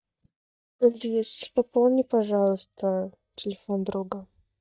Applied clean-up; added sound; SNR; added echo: neural mask model DeepFilterNet 3.